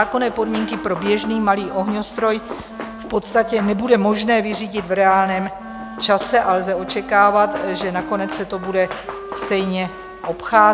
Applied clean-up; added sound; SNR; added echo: none; Run + Wind instrument, woodwind instrument; 13 dB; none.